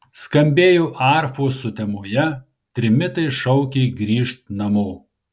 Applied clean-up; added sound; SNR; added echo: none; none; none; none.